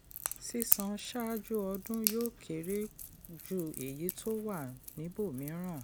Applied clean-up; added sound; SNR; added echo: none; Crack / Crackle; 3 dB; none.